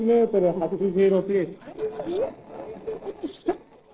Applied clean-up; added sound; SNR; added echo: neural separator model SepFormer DNS4.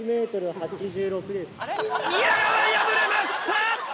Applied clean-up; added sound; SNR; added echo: none; none; none; none.